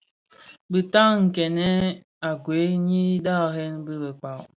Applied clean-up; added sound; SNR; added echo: none; none; none; none.